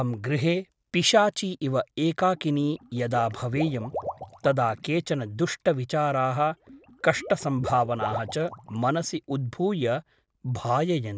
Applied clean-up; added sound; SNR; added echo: none; Water / Liquid; 14 dB; none.